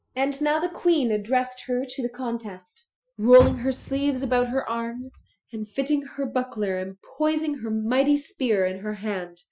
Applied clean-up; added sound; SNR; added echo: classical method Wiener filter.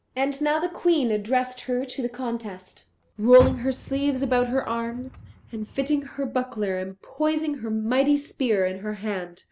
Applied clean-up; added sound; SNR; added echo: none; Car; 17 dB; none.